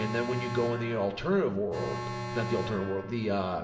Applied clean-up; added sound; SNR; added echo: none; Alarm; 7 dB; reverberation time 1.4 s.